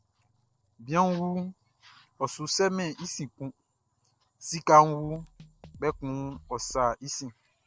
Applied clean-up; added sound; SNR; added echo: neural separator model SepFormer DNS4.